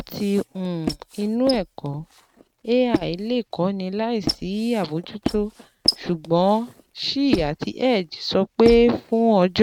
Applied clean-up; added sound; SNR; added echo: neural mask model RNNoise.